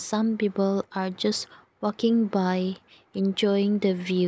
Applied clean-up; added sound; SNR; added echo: none; none; none; none.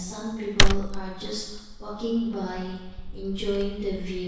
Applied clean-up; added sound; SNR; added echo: none; Tearing / Wood; -5 dB; reverberation time 1.1 s.